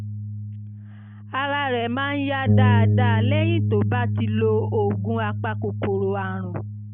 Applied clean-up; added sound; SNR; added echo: none; Bass guitar; -3 dB; none.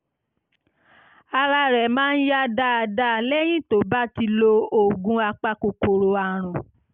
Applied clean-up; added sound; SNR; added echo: none; none; none; none.